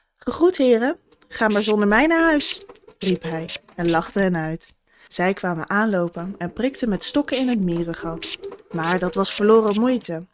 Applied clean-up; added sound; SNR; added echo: neural mask model RNNoise.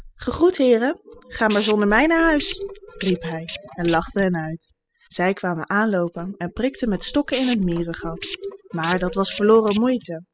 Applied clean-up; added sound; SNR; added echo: classical method spectral subtraction.